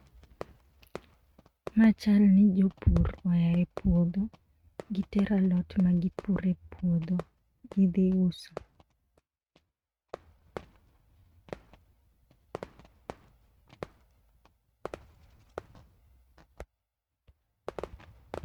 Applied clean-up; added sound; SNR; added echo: neural mask model RNNoise.